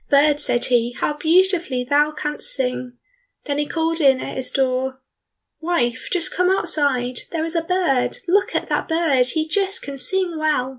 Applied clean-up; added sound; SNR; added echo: none; none; none; none.